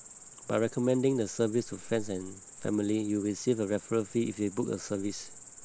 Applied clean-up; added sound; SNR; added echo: none; Cricket; 16 dB; none.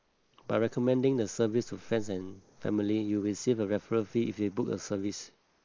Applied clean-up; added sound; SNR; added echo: neural mask model Resemble Enhance denoiser.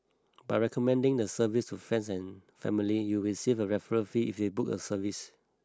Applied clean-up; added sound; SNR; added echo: none; none; none; none.